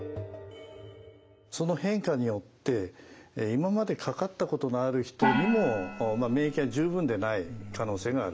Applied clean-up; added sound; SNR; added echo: none; Gong; 4 dB; none.